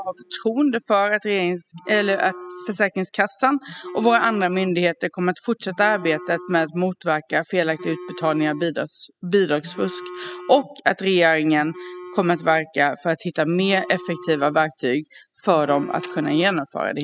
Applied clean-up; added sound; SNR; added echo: classical method spectral subtraction.